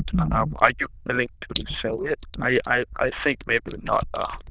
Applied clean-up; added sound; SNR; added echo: neural diffusion model UNIVERSE++.